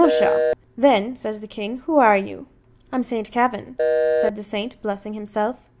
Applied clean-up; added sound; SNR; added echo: none; Telephone; -1 dB; none.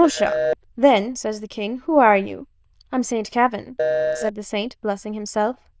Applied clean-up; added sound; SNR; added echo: neural diffusion model UNIVERSE++.